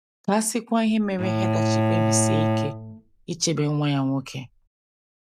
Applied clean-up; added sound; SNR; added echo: none; Bowed string instrument; -1 dB; none.